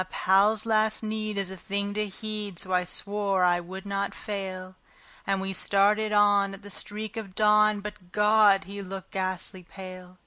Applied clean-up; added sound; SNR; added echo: none; none; none; none.